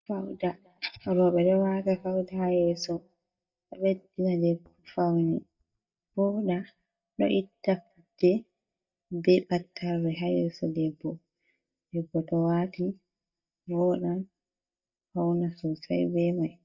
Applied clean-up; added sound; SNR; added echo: neural mask model DeepFilterNet 3.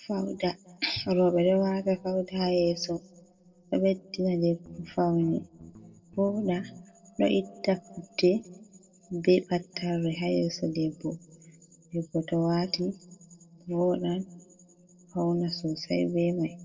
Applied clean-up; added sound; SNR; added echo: neural separator model SepFormer DNS4.